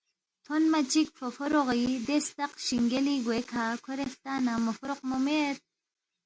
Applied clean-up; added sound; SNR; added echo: none; none; none; none.